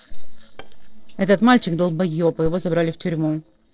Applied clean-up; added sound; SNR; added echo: neural separator model SepFormer DNS4.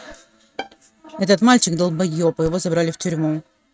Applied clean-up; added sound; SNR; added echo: neural mask model RNNoise.